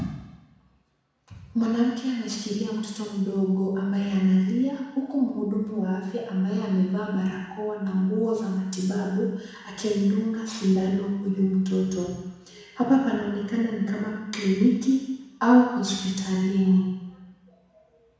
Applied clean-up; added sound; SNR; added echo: none; none; none; reverberation time 1.1 s.